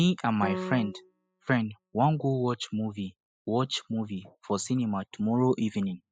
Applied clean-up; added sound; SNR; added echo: classical method spectral subtraction.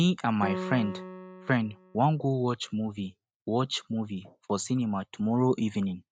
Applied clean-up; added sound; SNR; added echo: neural mask model RNNoise.